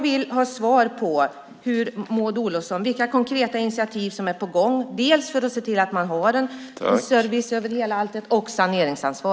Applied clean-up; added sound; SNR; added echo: none; none; none; none.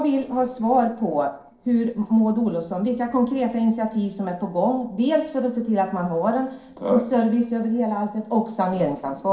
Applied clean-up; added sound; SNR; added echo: neural separator model SepFormer DNS4.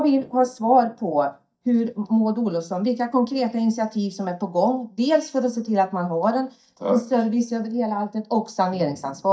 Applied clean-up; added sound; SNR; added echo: neural mask model DeepFilterNet 3.